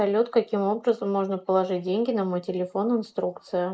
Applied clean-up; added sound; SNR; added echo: neural mask model Resemble Enhance denoiser.